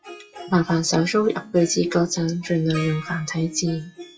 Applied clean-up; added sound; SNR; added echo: classical method WPE with log-MMSE.